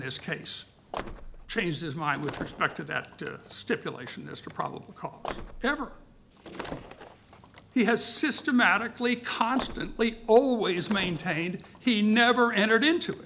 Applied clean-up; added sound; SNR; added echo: none; Slam; 15 dB; none.